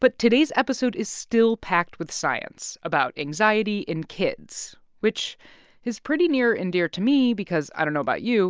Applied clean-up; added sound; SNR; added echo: none; none; none; none.